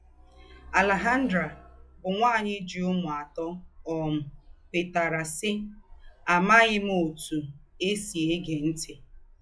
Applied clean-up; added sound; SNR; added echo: classical method log-MMSE.